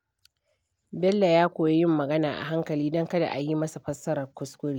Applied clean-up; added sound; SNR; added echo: none; none; none; none.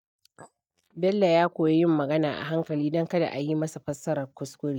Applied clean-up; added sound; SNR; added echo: neural mask model DeepFilterNet 3.